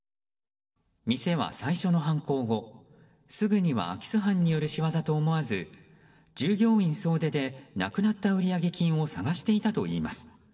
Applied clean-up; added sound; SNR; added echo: neural separator model SepFormer DNS4.